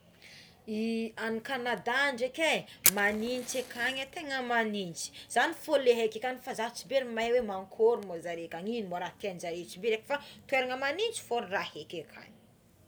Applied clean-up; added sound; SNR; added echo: none; Fire; 11 dB; none.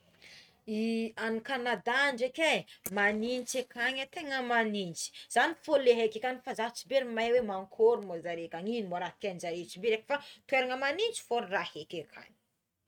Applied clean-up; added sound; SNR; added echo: neural mask model RNNoise.